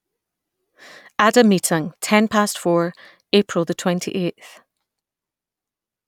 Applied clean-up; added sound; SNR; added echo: none; none; none; none.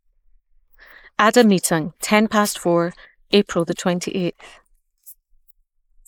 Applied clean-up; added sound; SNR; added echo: neural mask model Resemble Enhance denoiser.